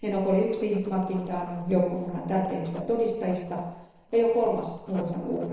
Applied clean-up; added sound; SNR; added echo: neural separator model SepFormer DNS4.